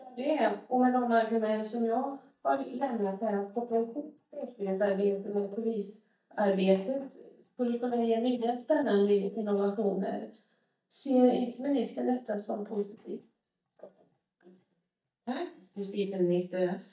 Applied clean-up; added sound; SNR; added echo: neural mask model DeepFilterNet 3.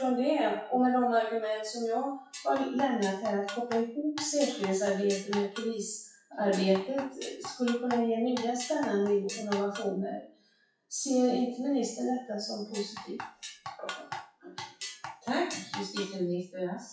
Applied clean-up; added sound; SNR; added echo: classical method WPE with log-MMSE.